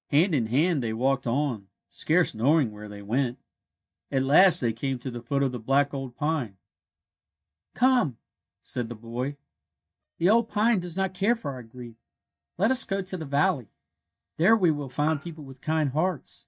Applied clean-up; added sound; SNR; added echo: neural mask model DeepFilterNet 3.